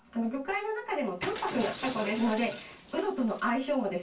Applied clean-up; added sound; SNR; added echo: none; Shatter; 14 dB; reverberation time 0.1 s.